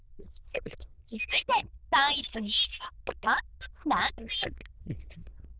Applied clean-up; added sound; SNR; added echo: neural diffusion model UNIVERSE++.